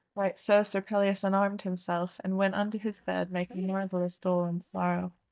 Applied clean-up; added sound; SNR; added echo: neural mask model DeepFilterNet 3.